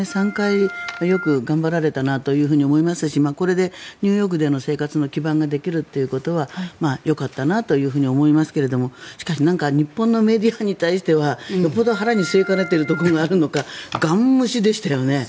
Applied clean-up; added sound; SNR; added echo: none; Organ; 12 dB; none.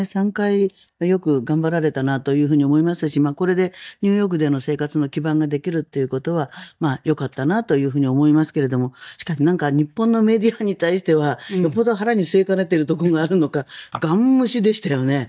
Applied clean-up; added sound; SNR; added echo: neural mask model DeepFilterNet 3.